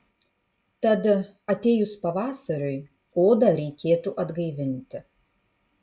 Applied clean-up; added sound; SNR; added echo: none; none; none; none.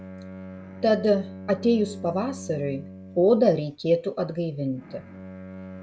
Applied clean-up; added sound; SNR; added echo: none; Bowed string instrument; 15 dB; none.